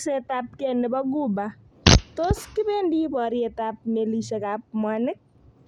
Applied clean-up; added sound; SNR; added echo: none; Fart; -4 dB; none.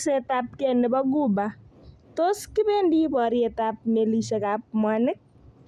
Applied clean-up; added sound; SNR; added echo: none; none; none; none.